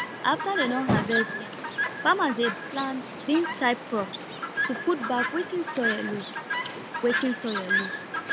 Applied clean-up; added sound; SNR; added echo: none; Chirp, tweet; 2 dB; none.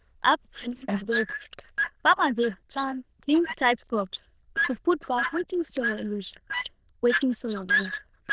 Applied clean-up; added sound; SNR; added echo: neural diffusion model UNIVERSE++.